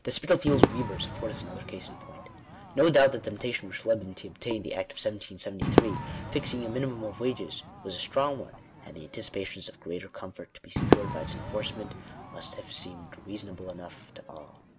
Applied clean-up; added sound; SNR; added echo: none; Crowd / Fireworks; 2 dB; none.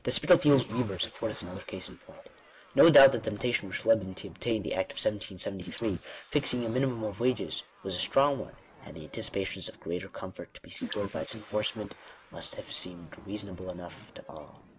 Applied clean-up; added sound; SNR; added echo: neural mask model Resemble Enhance denoiser.